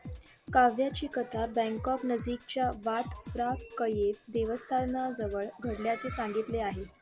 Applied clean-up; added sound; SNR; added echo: none; Drum kit; 13 dB; none.